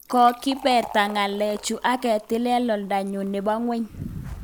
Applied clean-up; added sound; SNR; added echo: none; Fill (with liquid); 20 dB; none.